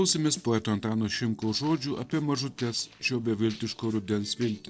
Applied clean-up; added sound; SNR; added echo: neural separator model SepFormer DNS4.